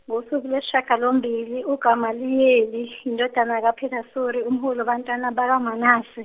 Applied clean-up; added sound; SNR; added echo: none; none; none; none.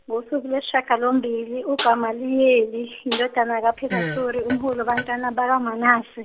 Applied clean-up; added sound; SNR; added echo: none; Fart + Snare drum; 10 dB; none.